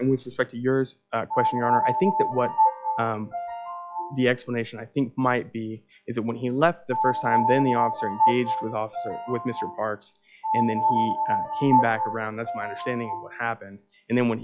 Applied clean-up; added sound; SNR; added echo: classical method log-MMSE.